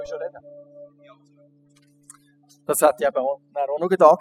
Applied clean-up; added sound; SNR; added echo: classical method spectral subtraction.